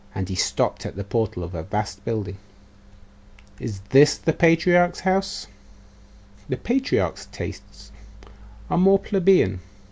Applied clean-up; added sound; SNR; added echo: none; none; none; none.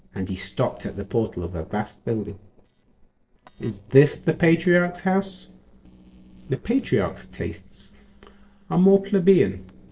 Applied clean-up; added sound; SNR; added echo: neural separator model SepFormer DNS4.